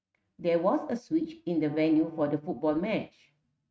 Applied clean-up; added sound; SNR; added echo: neural mask model RNNoise.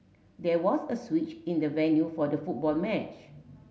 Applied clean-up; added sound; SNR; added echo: none; none; none; none.